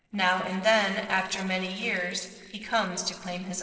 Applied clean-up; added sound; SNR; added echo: neural separator model SepFormer DNS4.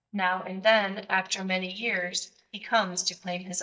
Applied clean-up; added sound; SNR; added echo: neural mask model DeepFilterNet 3.